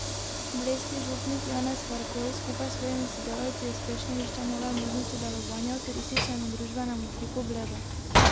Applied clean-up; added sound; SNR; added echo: none; Sliding door / Train; -3 dB; none.